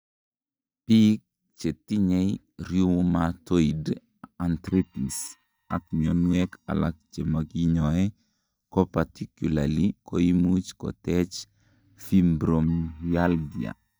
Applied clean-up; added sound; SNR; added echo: neural mask model DeepFilterNet 3.